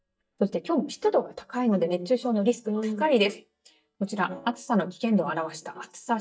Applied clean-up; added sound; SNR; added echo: neural mask model DeepFilterNet 3.